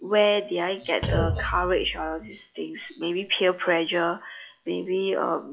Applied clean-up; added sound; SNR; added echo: classical method log-MMSE.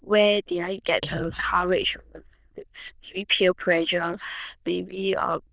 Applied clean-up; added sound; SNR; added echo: neural diffusion model UNIVERSE++.